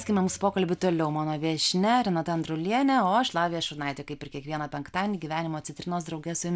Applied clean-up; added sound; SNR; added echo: none; none; none; none.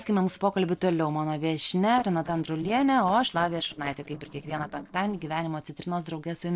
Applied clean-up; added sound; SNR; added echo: neural separator model SepFormer DNS4.